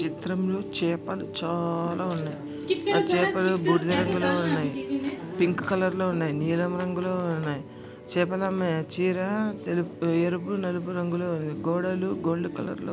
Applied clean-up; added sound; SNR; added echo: none; none; none; none.